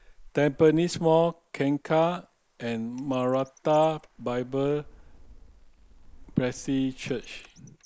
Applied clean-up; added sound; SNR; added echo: neural mask model Resemble Enhance denoiser.